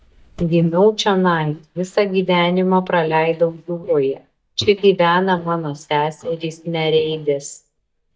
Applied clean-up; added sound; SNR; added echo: neural mask model DeepFilterNet 3.